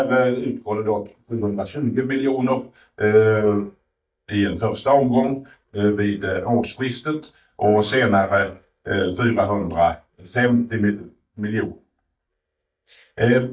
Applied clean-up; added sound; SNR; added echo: neural mask model DeepFilterNet 3.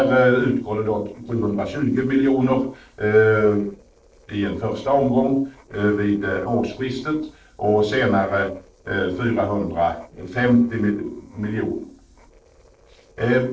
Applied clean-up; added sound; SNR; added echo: neural separator model SepFormer DNS4.